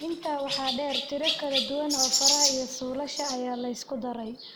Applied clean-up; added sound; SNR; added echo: none; Chirp, tweet; -1 dB; none.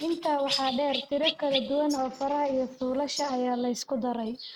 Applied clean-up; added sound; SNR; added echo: neural mask model RNNoise.